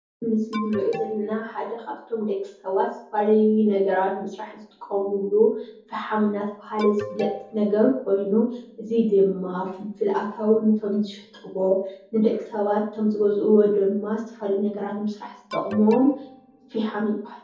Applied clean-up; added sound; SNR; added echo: none; Alarm; 14 dB; reverberation time 0.6 s.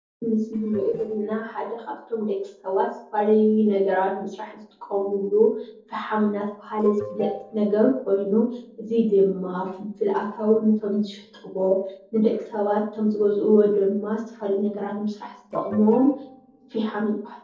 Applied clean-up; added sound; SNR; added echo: neural separator model SepFormer DNS4.